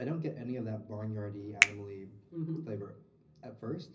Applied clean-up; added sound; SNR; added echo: none; Finger snapping; -4 dB; reverberation time 0.4 s.